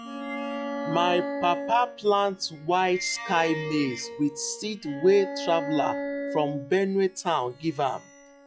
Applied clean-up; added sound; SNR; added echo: classical method log-MMSE.